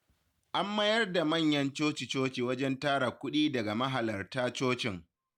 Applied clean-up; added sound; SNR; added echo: none; none; none; none.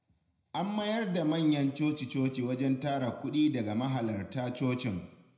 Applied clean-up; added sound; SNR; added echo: none; none; none; reverberation time 0.7 s.